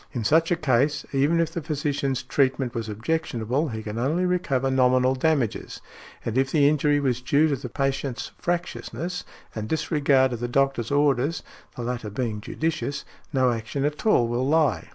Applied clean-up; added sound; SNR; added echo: none; none; none; none.